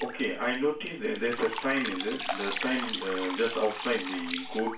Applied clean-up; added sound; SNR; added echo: none; Drip; 8 dB; reverberation time 0.2 s.